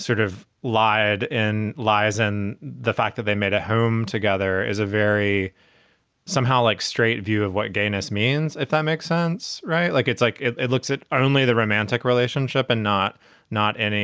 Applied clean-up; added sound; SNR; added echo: none; none; none; none.